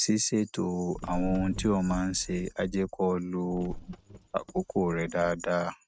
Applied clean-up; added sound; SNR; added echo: neural mask model RNNoise.